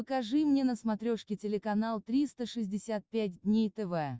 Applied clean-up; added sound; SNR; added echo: none; none; none; none.